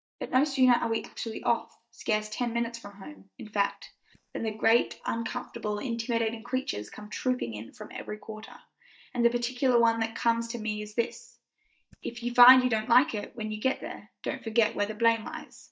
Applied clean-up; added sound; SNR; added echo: neural mask model DeepFilterNet 3.